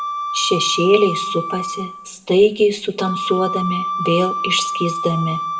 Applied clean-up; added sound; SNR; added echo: none; Wind instrument, woodwind instrument; 5 dB; reverberation time 0.4 s.